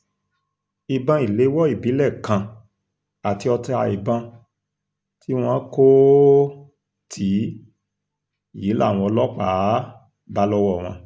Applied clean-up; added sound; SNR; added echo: none; none; none; none.